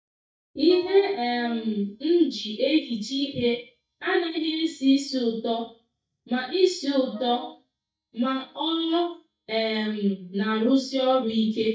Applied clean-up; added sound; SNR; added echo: neural mask model DeepFilterNet 3.